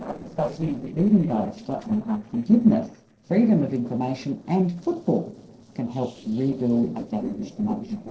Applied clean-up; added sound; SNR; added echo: neural separator model SepFormer DNS4.